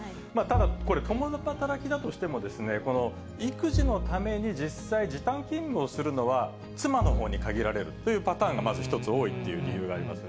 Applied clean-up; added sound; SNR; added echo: none; Bowed string instrument; 4 dB; none.